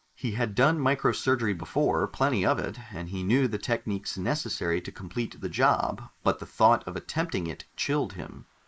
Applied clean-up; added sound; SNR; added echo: neural mask model Resemble Enhance denoiser.